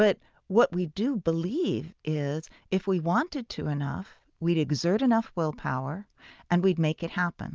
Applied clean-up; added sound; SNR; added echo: none; none; none; none.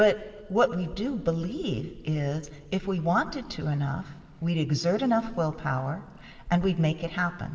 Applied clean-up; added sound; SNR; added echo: none; Water; 20 dB; reverberation time 2.6 s.